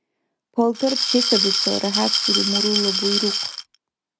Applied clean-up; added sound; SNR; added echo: none; Glass; -2 dB; none.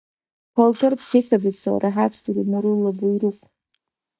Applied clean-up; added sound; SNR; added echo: neural mask model DeepFilterNet 3.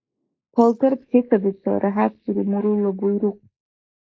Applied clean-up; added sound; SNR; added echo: neural mask model Resemble Enhance denoiser.